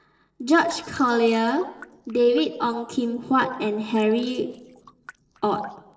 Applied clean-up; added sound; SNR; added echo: neural separator model SepFormer DNS4.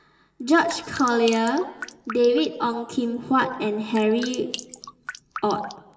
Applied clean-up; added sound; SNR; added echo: none; Drip; 15 dB; reverberation time 1.0 s.